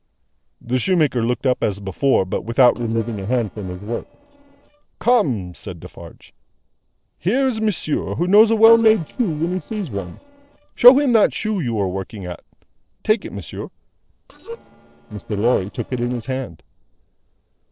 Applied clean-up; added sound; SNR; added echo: neural separator model SepFormer DNS4.